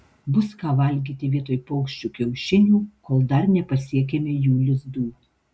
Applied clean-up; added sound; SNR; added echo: none; none; none; none.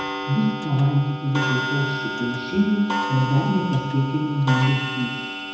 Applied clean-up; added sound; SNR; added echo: none; Clock; 5 dB; reverberation time 1.0 s.